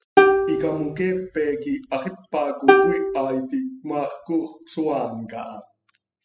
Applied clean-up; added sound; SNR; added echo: classical method spectral subtraction.